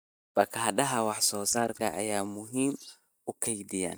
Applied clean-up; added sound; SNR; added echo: neural mask model DeepFilterNet 3.